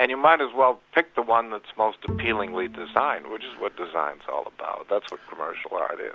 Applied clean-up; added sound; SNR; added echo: none; Bowed string instrument; 13 dB; none.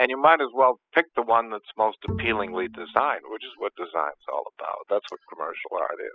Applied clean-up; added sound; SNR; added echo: classical method spectral subtraction.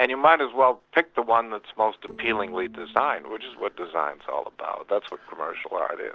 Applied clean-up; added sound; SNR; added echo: neural separator model SepFormer DNS4.